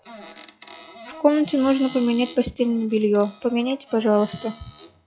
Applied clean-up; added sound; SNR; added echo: classical method log-MMSE.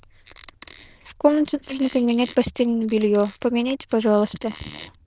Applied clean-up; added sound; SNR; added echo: neural diffusion model UNIVERSE++.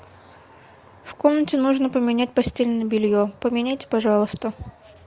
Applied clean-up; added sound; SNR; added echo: none; none; none; none.